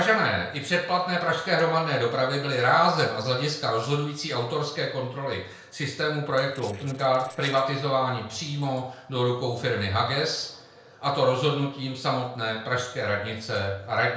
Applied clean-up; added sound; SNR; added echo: neural separator model SepFormer DNS4.